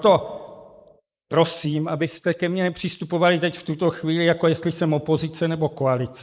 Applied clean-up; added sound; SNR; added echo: neural mask model Resemble Enhance denoiser.